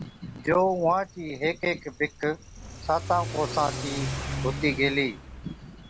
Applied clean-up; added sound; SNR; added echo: none; Accelerating, revving, vroom / Car; 9 dB; none.